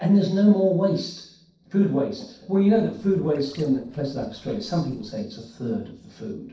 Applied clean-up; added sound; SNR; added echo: neural separator model SepFormer DNS4.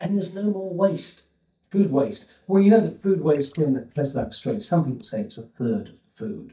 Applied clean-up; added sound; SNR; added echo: neural mask model DeepFilterNet 3.